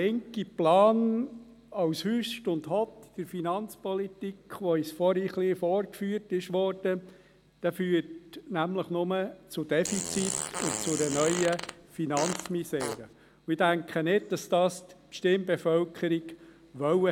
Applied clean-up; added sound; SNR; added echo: none; Fart; 7 dB; none.